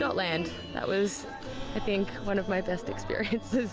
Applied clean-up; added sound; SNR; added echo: none; Vehicle horn, car horn, honking; 17 dB; none.